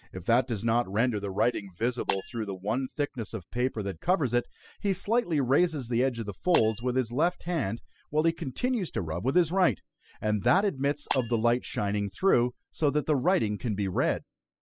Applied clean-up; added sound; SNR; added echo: classical method spectral subtraction.